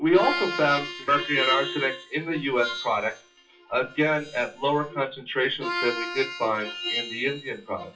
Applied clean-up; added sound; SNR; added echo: classical method WPE with log-MMSE.